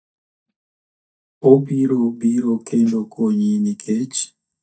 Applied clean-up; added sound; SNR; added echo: neural mask model DeepFilterNet 3.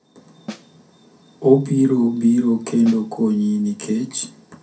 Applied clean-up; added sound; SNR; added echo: none; Snare drum; 16 dB; reverberation time 0.3 s.